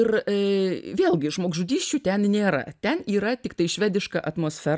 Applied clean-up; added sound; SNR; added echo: none; none; none; none.